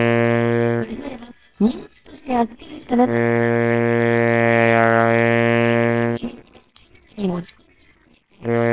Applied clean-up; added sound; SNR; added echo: neural separator model SepFormer WHAMR!.